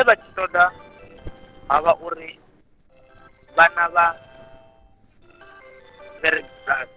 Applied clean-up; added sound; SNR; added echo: neural separator model SepFormer DNS4.